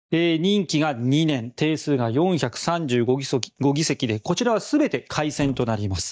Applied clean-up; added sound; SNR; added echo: neural mask model DeepFilterNet 3.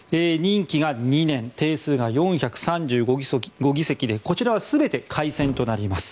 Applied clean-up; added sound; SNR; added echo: none; Slam; 16 dB; none.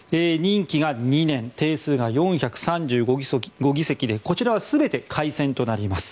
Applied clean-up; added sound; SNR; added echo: none; none; none; none.